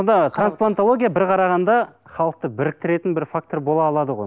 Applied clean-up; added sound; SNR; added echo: none; none; none; none.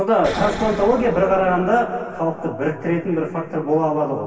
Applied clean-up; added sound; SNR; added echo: none; Explosion; 14 dB; reverberation time 2.6 s.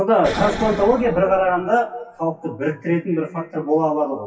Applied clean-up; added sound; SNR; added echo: classical method WPE with log-MMSE.